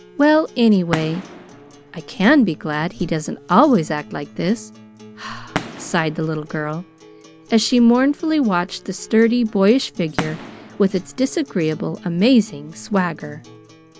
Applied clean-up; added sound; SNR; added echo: none; Fireworks + Acoustic guitar; 17 dB; none.